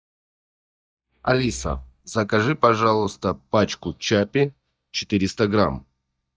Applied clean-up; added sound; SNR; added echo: neural mask model DeepFilterNet 3.